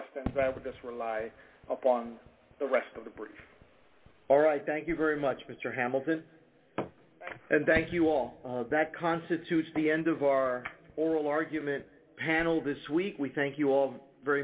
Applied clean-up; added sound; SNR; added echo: none; Fireworks; 20 dB; reverberation time 2.1 s.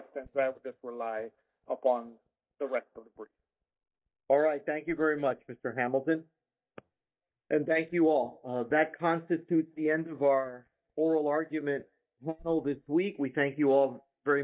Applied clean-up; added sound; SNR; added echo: neural mask model DeepFilterNet 3.